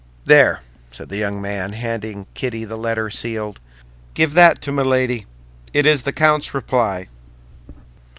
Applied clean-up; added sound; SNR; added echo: none; none; none; none.